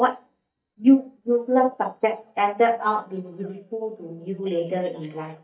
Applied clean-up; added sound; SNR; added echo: neural mask model DeepFilterNet 3.